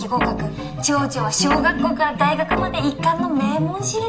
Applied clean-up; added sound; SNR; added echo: none; Guitar; 7 dB; reverberation time 0.4 s.